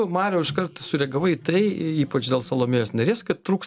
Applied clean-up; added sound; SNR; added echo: none; Microwave oven; 19 dB; none.